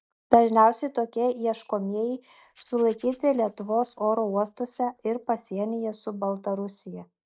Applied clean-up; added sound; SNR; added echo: neural mask model DeepFilterNet 3.